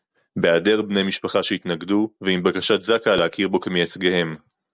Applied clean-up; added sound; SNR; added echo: none; none; none; none.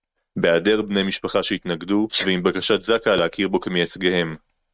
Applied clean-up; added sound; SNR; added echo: neural mask model RNNoise.